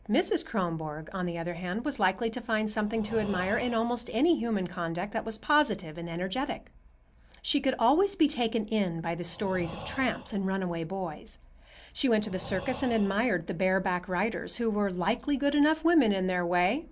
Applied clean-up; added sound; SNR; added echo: none; Breathing; 17 dB; none.